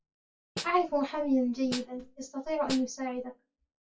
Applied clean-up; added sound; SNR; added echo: classical method WPE with log-MMSE.